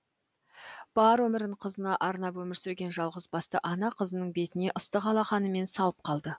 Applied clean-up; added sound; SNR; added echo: none; none; none; none.